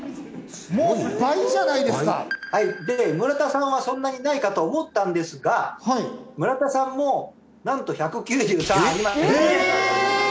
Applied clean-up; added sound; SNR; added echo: none; none; none; none.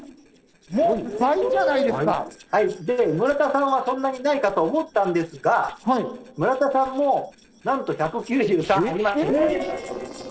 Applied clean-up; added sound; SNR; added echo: neural separator model SepFormer DNS4.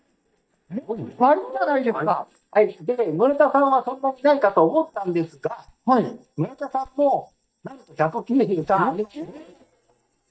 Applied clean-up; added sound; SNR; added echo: neural mask model DeepFilterNet 3.